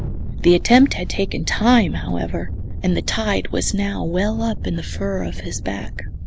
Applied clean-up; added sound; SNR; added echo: none; Thunder; 5 dB; none.